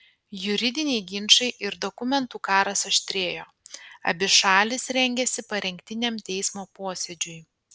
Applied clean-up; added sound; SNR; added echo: none; none; none; none.